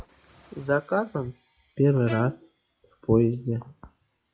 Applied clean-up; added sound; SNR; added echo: classical method log-MMSE.